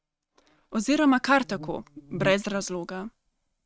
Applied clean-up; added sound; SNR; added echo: neural mask model RNNoise.